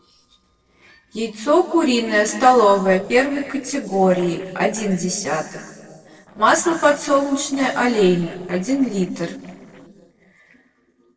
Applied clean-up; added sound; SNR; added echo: neural separator model SepFormer DNS4.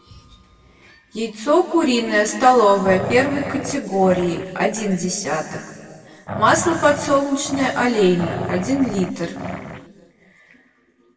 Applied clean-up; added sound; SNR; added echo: none; Growling; 10 dB; reverberation time 1.8 s.